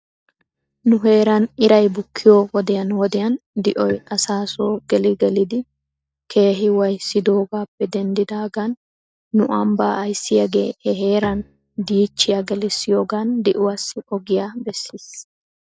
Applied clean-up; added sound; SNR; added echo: neural mask model DeepFilterNet 3.